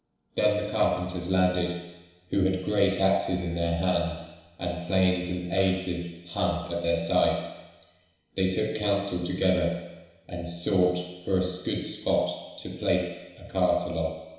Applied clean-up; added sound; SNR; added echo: none; none; none; reverberation time 1.0 s.